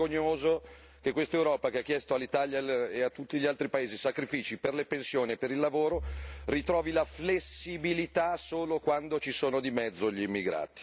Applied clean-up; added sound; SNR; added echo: none; Bowed string instrument; 20 dB; none.